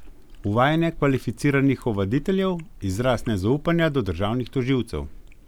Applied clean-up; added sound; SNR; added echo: none; Chewing, mastication; 18 dB; none.